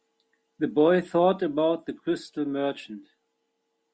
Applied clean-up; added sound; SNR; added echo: none; none; none; none.